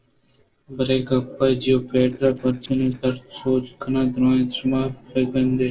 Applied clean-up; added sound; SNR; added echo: neural separator model SepFormer DNS4.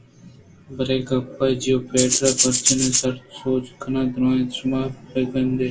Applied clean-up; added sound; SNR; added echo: none; Rattle (instrument); -3 dB; reverberation time 0.2 s.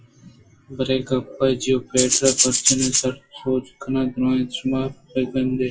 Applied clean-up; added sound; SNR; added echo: classical method WPE with log-MMSE.